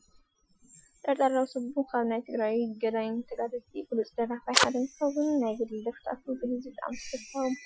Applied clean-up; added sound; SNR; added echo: classical method Wiener filter.